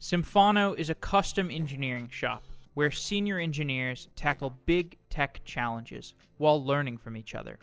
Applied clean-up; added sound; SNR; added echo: neural separator model SepFormer DNS4.